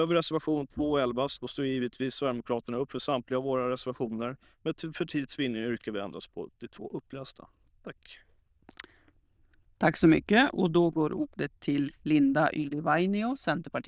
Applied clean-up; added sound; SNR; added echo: neural diffusion model UNIVERSE++.